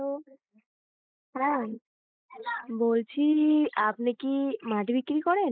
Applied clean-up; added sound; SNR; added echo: neural mask model Resemble Enhance denoiser.